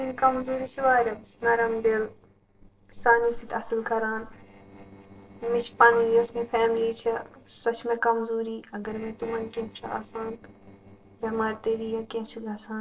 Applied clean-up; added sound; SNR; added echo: neural separator model SepFormer DNS4.